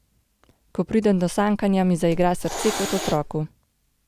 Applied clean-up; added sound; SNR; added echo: none; Hiss; 9 dB; none.